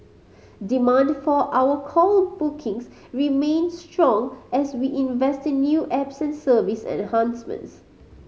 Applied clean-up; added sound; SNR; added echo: none; none; none; none.